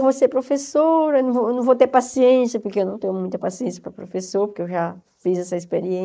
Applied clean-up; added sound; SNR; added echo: neural mask model Resemble Enhance denoiser.